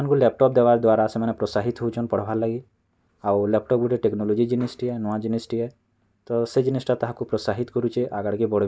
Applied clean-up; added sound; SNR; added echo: none; none; none; none.